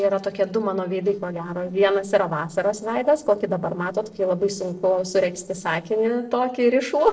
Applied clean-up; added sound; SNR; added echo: neural separator model SepFormer DNS4.